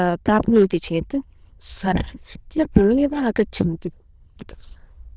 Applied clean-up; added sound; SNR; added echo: neural diffusion model UNIVERSE++.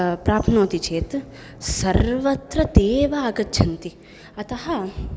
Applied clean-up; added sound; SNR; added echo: none; none; none; none.